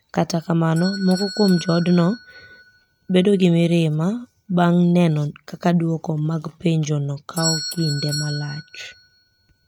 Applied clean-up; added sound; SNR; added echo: neural mask model RNNoise.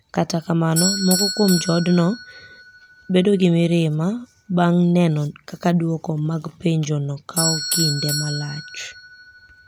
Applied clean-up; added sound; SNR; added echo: none; Bell / Doorbell; 9 dB; none.